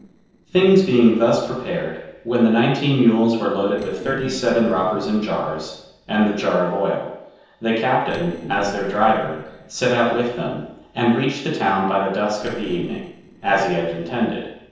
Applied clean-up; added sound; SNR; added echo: neural separator model SepFormer DNS4.